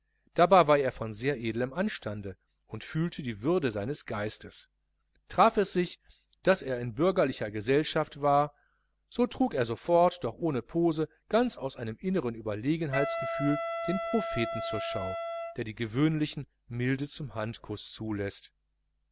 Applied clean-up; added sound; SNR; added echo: none; Wind instrument, woodwind instrument; 5 dB; none.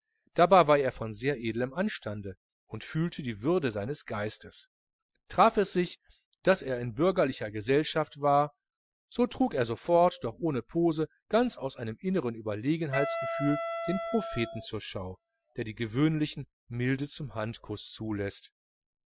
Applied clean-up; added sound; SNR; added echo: classical method Wiener filter.